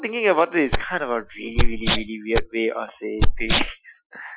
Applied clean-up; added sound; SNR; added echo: classical method Wiener filter.